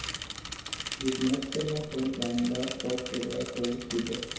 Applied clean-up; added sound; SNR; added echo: none; Mechanisms / Bicycle; 6 dB; reverberation time 0.7 s.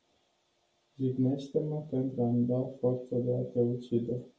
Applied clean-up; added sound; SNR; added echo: none; none; none; none.